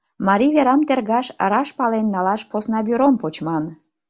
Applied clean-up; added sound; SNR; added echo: none; none; none; none.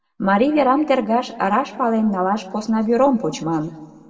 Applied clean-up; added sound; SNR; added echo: none; none; none; reverberation time 1.5 s.